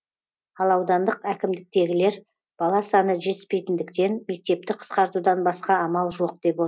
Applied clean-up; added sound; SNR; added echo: none; none; none; none.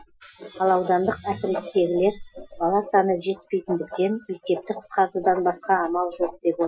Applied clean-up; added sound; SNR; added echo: classical method Wiener filter.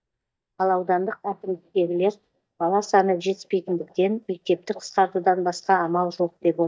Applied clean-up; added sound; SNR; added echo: neural mask model DeepFilterNet 3.